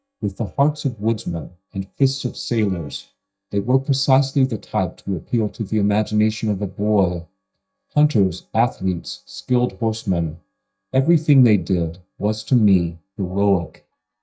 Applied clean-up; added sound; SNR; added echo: neural mask model DeepFilterNet 3.